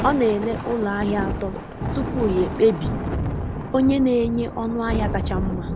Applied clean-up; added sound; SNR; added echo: none; Thunder; 4 dB; none.